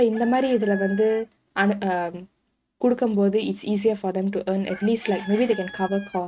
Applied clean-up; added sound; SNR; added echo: neural mask model RNNoise.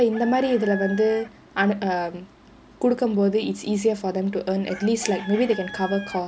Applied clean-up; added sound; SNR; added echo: none; Chicken, rooster; 18 dB; none.